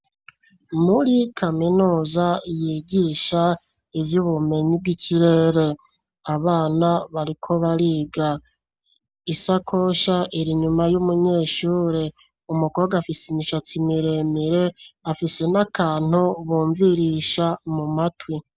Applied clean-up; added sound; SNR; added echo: none; none; none; none.